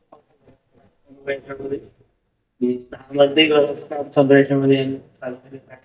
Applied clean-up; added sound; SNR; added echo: neural mask model DeepFilterNet 3.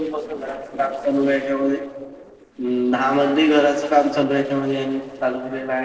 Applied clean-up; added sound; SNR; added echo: neural separator model SepFormer DNS4.